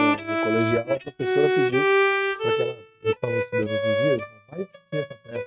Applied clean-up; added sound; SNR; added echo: neural mask model RNNoise.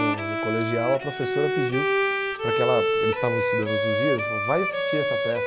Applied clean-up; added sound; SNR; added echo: none; Bowed string instrument; -3 dB; none.